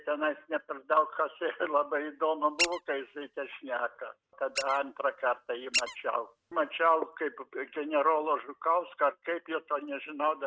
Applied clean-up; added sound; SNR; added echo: neural mask model RNNoise.